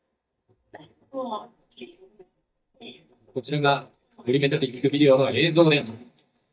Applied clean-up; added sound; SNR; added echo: neural mask model DeepFilterNet 3.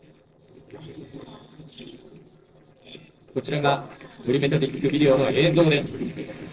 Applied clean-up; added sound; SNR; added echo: neural separator model SepFormer DNS4.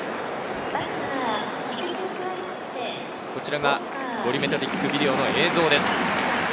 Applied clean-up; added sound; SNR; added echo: none; none; none; none.